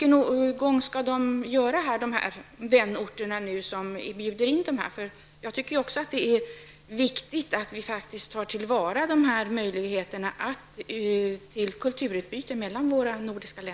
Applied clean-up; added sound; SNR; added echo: none; none; none; none.